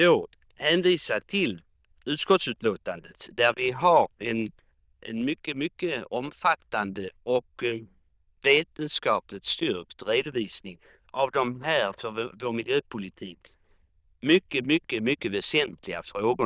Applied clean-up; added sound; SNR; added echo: neural diffusion model UNIVERSE++.